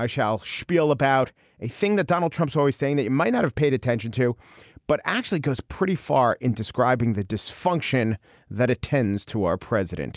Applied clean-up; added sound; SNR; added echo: none; none; none; none.